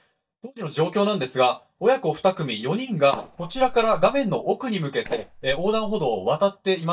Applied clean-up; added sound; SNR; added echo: neural mask model DeepFilterNet 3.